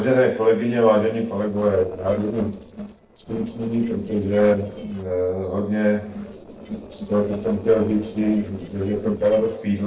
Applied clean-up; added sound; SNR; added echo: neural separator model SepFormer DNS4.